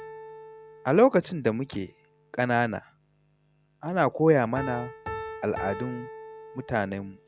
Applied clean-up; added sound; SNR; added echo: none; Piano; 14 dB; none.